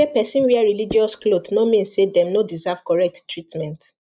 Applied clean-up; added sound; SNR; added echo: neural mask model DeepFilterNet 3.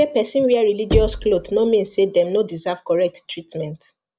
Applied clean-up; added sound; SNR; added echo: none; Knock; 9 dB; none.